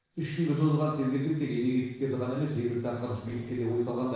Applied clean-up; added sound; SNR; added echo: neural separator model SepFormer DNS4.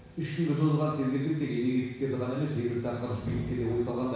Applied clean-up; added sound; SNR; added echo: none; Slam; 15 dB; reverberation time 1.1 s.